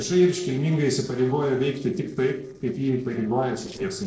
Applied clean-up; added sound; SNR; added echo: neural separator model SepFormer DNS4.